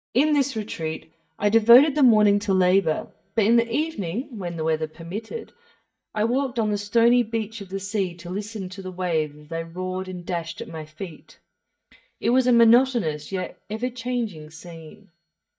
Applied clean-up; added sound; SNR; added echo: neural mask model DeepFilterNet 3.